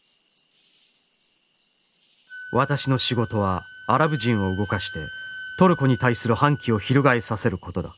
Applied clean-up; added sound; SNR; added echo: none; Wind instrument, woodwind instrument + Frog; 17 dB; none.